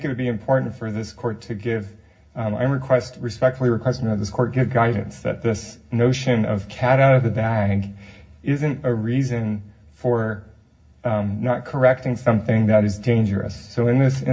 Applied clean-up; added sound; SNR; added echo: none; none; none; reverberation time 0.4 s.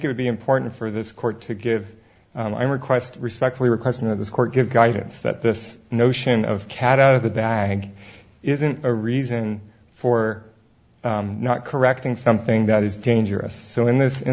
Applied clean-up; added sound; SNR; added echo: none; none; none; none.